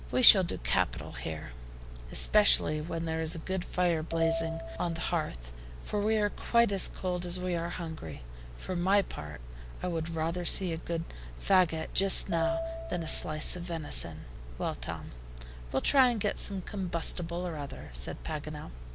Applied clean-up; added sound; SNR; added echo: none; Piano; 7 dB; none.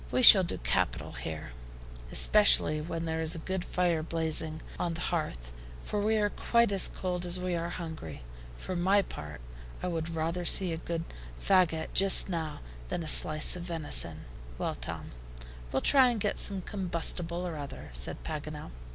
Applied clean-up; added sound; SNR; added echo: none; none; none; none.